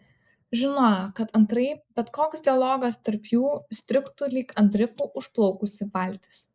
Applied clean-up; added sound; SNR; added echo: neural mask model Resemble Enhance denoiser.